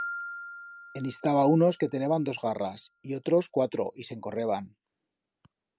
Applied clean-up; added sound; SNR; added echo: none; Piano; 16 dB; none.